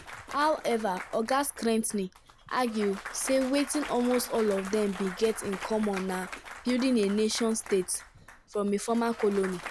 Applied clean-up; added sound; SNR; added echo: none; Applause / Cheering / Clapping; 14 dB; none.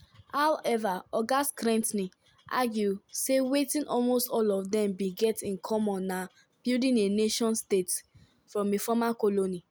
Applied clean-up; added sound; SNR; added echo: none; none; none; none.